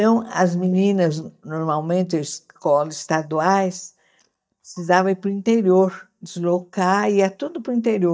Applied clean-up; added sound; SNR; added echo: neural mask model DeepFilterNet 3.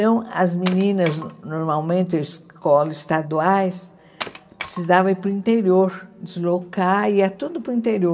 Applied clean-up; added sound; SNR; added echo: none; Wood; 16 dB; reverberation time 0.8 s.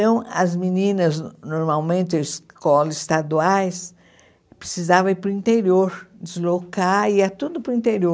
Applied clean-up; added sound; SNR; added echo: none; none; none; none.